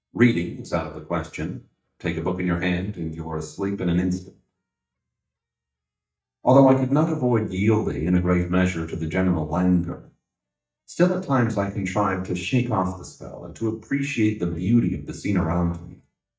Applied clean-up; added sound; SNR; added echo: neural mask model DeepFilterNet 3.